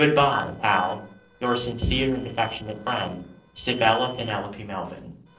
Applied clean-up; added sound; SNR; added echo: neural separator model SepFormer DNS4.